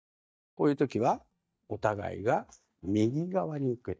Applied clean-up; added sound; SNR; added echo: neural mask model DeepFilterNet 3.